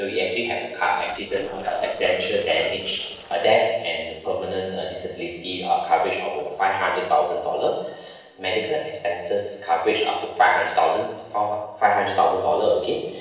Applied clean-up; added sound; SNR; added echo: neural separator model SepFormer DNS4.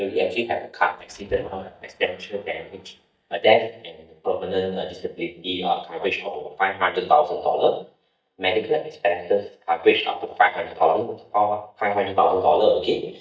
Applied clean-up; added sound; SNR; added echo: neural mask model DeepFilterNet 3.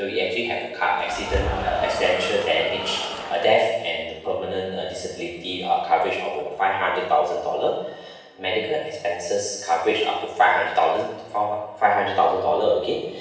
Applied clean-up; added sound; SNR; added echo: none; Cheering; 6 dB; reverberation time 0.9 s.